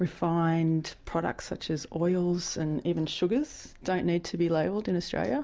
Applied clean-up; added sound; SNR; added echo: none; none; none; none.